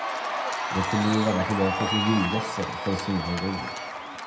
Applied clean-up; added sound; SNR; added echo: none; Cheering; 2 dB; reverberation time 0.7 s.